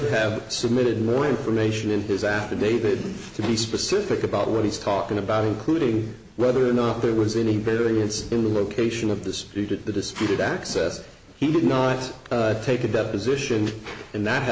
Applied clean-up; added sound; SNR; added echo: none; none; none; none.